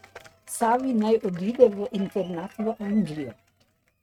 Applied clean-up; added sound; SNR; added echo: neural mask model RNNoise.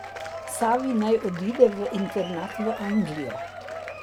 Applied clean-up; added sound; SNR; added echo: none; Applause / Crowd / Cheering; 11 dB; none.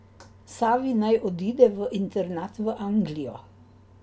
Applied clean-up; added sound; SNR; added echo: none; none; none; none.